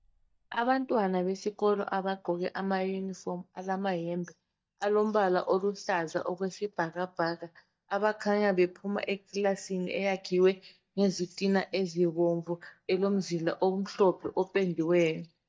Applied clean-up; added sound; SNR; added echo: neural mask model DeepFilterNet 3.